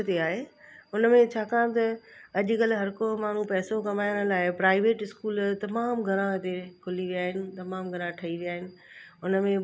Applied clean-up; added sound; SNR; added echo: none; none; none; none.